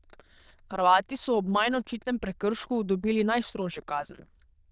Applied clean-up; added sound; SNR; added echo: neural diffusion model UNIVERSE++.